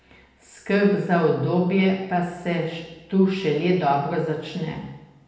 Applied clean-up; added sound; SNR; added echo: none; none; none; reverberation time 0.9 s.